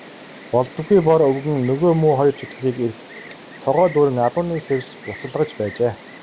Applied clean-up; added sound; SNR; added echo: none; Insect; 17 dB; none.